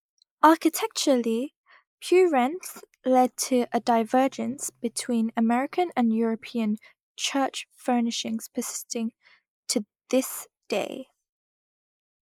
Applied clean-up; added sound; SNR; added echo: neural mask model Resemble Enhance denoiser.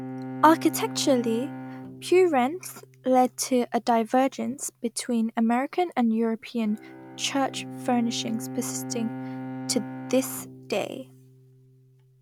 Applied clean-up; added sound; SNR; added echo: none; Bowed string instrument; 13 dB; none.